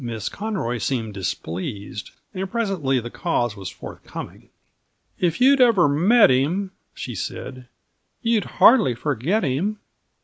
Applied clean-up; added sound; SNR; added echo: none; none; none; none.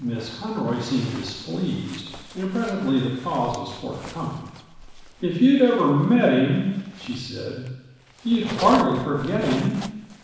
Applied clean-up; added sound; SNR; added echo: none; Zipper (clothing); 17 dB; reverberation time 1.1 s.